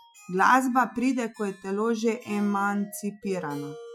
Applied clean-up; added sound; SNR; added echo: classical method Wiener filter.